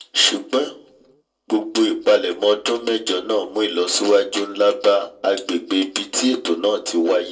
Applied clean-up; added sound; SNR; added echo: none; none; none; reverberation time 0.2 s.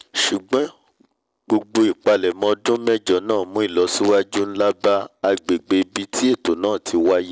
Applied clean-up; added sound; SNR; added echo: none; none; none; none.